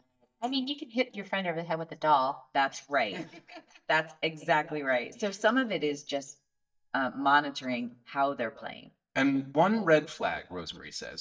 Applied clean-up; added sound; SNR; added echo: neural mask model DeepFilterNet 3.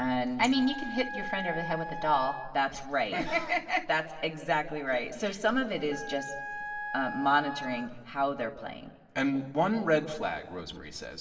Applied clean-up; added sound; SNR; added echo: none; Wind instrument, woodwind instrument; 9 dB; reverberation time 1.7 s.